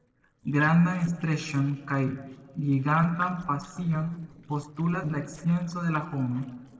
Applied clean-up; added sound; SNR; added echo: neural separator model SepFormer DNS4.